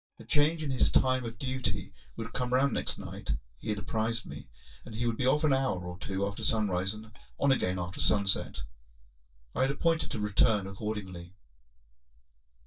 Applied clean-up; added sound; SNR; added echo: neural mask model DeepFilterNet 3.